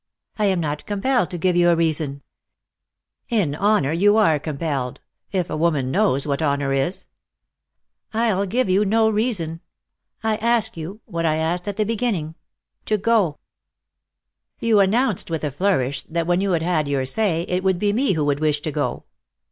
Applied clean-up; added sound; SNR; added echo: none; none; none; none.